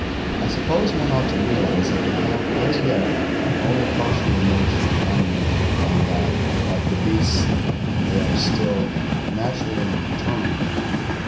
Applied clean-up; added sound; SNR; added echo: none; Train; -5 dB; reverberation time 0.5 s.